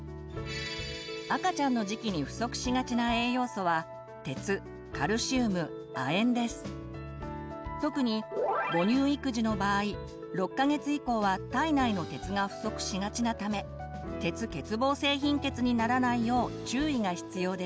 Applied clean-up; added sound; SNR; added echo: none; none; none; none.